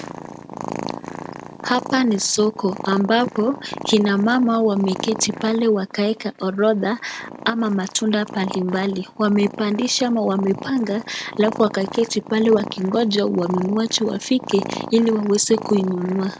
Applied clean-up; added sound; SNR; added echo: neural mask model RNNoise.